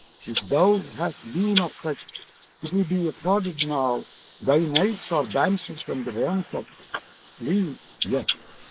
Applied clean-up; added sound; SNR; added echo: neural mask model Resemble Enhance denoiser.